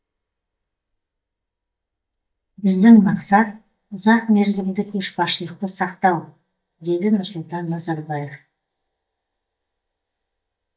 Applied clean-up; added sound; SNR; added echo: neural mask model DeepFilterNet 3.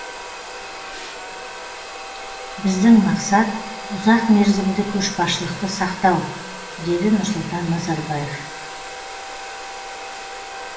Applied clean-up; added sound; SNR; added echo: none; Domestic sounds, home sounds; 11 dB; reverberation time 0.7 s.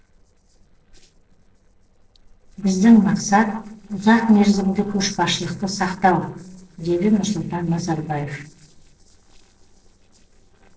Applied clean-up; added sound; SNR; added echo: neural separator model SepFormer DNS4.